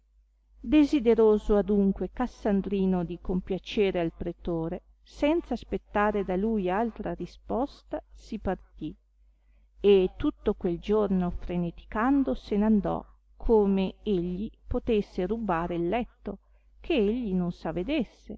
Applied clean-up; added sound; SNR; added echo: none; none; none; none.